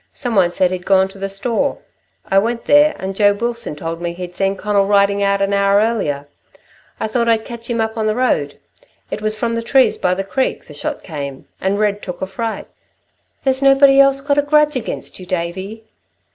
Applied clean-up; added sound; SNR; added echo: none; none; none; none.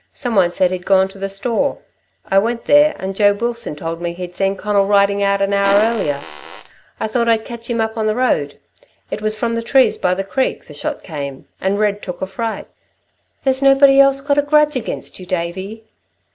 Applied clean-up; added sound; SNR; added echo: none; Fart; 11 dB; none.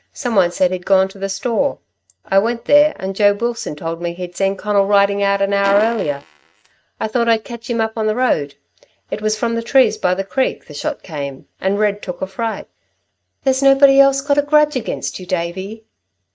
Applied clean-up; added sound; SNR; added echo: neural mask model RNNoise.